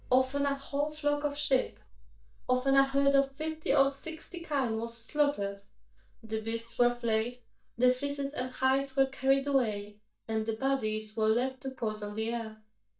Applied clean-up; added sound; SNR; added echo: neural mask model DeepFilterNet 3.